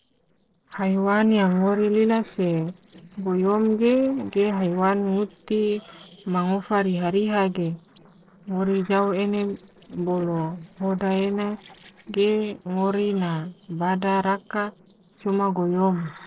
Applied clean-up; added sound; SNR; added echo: neural separator model SepFormer DNS4.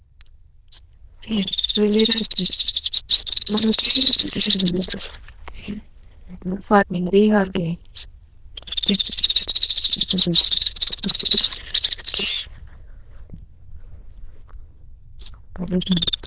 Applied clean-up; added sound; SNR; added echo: neural diffusion model UNIVERSE++.